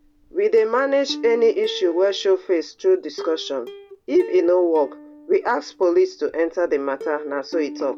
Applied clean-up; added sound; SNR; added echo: none; Plucked string instrument; 16 dB; none.